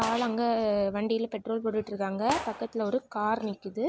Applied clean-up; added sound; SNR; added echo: none; Gunshot, gunfire; 13 dB; none.